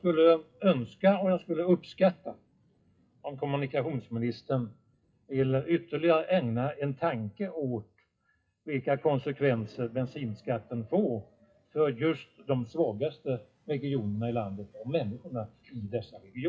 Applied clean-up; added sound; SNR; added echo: classical method WPE with log-MMSE.